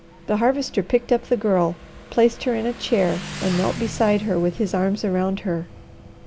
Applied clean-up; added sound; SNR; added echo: none; Motorcycle; 16 dB; none.